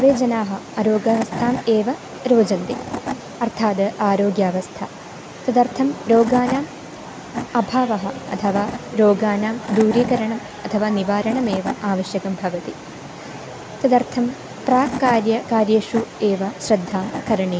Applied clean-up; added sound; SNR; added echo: none; Wood / Tools; 13 dB; none.